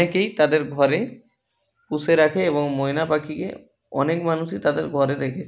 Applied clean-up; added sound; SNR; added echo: none; none; none; none.